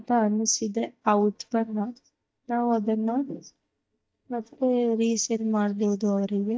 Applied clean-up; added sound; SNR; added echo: neural mask model DeepFilterNet 3.